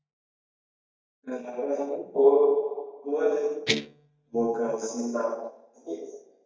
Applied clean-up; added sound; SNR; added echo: neural mask model DeepFilterNet 3.